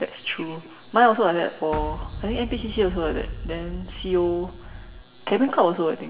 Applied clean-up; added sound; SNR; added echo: none; Boom; 9 dB; reverberation time 2.7 s.